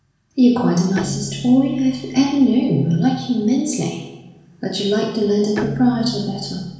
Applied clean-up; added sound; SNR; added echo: none; Bowed string instrument; 15 dB; reverberation time 1.1 s.